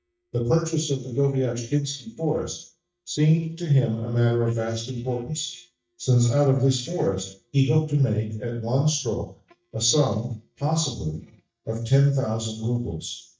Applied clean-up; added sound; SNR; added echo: neural mask model DeepFilterNet 3.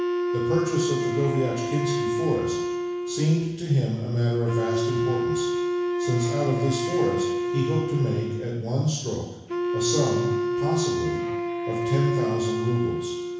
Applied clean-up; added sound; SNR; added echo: none; Wind instrument, woodwind instrument; 0 dB; reverberation time 1.1 s.